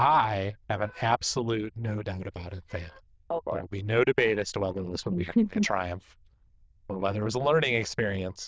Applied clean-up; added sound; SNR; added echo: neural diffusion model UNIVERSE++.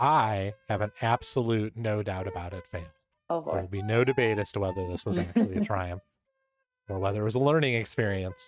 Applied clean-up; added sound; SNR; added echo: neural mask model RNNoise.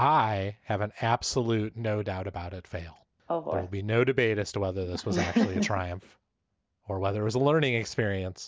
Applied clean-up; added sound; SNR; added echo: none; none; none; none.